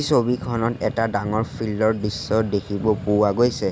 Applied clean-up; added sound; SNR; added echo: none; none; none; none.